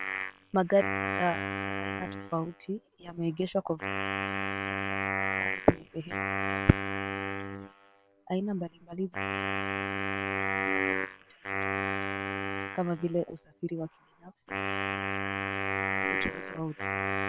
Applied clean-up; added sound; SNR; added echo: neural separator model SepFormer WHAM!.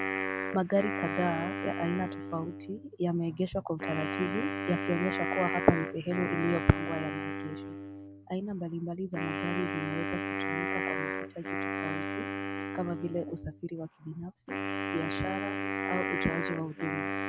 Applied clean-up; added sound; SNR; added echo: none; Wind instrument, woodwind instrument; 1 dB; none.